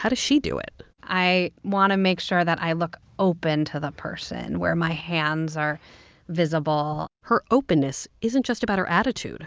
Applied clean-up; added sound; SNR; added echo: none; none; none; none.